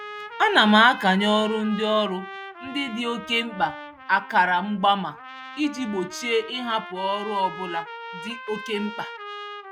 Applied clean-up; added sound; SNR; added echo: none; Trumpet; 14 dB; none.